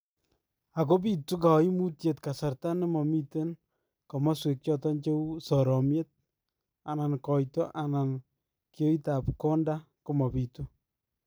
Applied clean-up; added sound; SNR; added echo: none; none; none; none.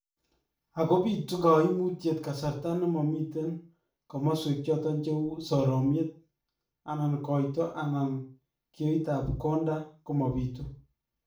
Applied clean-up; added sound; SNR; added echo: none; none; none; reverberation time 0.4 s.